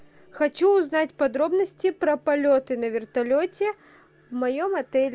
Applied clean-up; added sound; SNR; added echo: none; none; none; none.